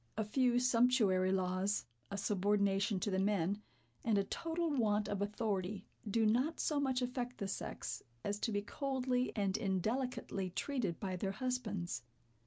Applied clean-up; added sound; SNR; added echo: none; none; none; none.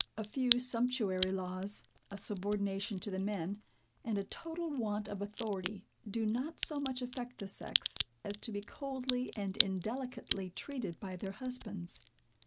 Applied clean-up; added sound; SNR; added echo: none; Crack; 1 dB; none.